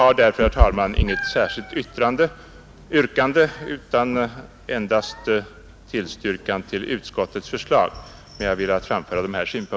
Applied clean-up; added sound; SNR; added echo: none; Meow; 8 dB; none.